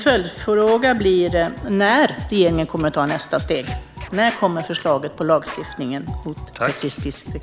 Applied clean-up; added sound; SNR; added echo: none; Scratching (performance technique); 13 dB; none.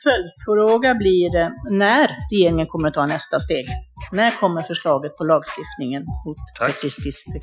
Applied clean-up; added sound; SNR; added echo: classical method Wiener filter.